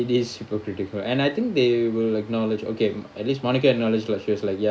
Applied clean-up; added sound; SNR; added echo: none; none; none; none.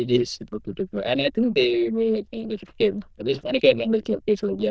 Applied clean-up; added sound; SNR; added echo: neural diffusion model UNIVERSE++.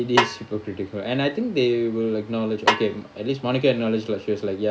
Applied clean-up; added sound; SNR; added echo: none; Snare drum; 3 dB; none.